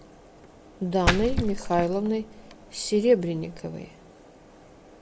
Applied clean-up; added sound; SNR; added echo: none; Splash, splatter; 3 dB; none.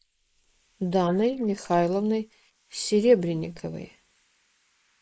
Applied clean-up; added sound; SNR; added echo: neural mask model Resemble Enhance denoiser.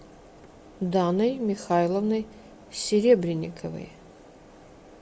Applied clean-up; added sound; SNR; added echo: none; none; none; none.